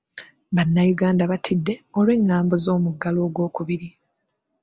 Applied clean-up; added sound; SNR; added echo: none; none; none; none.